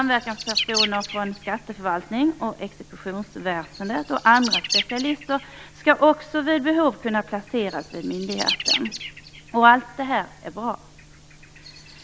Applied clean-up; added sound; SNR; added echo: none; Bird; 8 dB; none.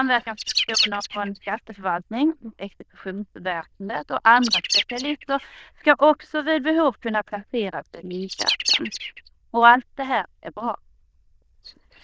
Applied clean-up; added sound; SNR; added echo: neural diffusion model UNIVERSE++.